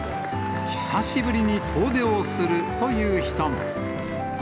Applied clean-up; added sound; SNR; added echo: none; Applause + Wind instrument, woodwind instrument; 14 dB; none.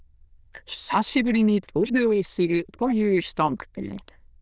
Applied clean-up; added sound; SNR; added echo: neural diffusion model UNIVERSE++.